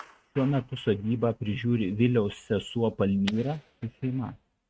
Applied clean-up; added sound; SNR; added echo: neural mask model RNNoise.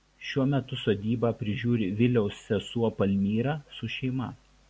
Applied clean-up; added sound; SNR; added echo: none; none; none; none.